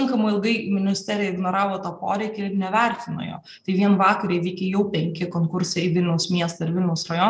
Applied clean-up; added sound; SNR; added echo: none; none; none; none.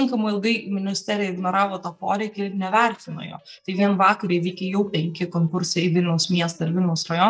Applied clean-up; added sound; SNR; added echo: neural mask model DeepFilterNet 3.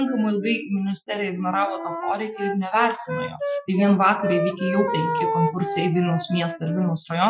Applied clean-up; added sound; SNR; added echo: classical method Wiener filter.